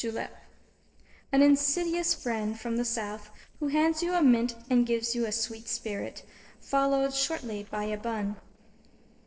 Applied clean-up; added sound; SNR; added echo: neural separator model SepFormer DNS4.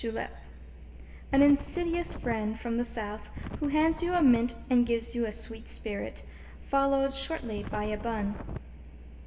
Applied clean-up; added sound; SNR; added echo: none; Wind; 9 dB; reverberation time 1.4 s.